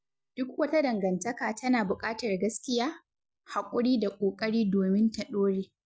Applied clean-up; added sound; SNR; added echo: none; none; none; none.